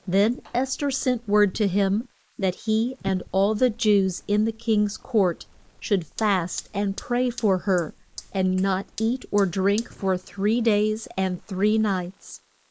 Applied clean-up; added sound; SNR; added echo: neural mask model Resemble Enhance denoiser.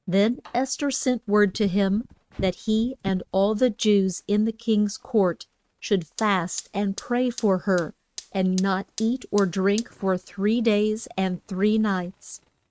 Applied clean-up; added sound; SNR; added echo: neural mask model RNNoise.